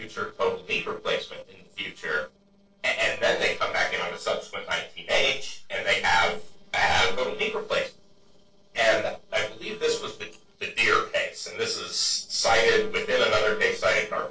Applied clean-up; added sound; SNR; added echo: neural separator model SepFormer DNS4.